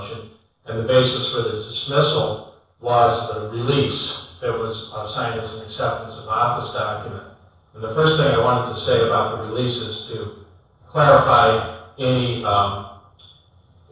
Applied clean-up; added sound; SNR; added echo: neural separator model SepFormer DNS4.